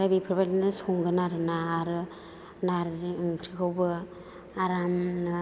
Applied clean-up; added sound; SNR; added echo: none; none; none; none.